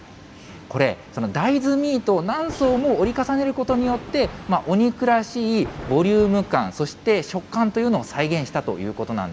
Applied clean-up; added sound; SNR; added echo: none; Thunder; 14 dB; none.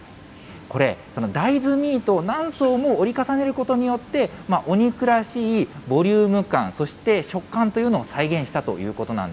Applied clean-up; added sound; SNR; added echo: none; none; none; none.